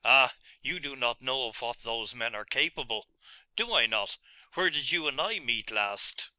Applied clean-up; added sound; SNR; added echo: none; none; none; none.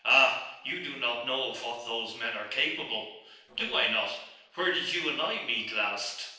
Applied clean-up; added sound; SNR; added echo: neural separator model SepFormer DNS4.